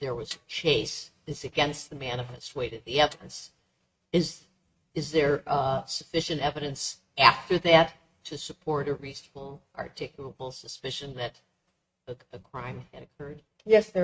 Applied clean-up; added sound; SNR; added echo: neural mask model RNNoise.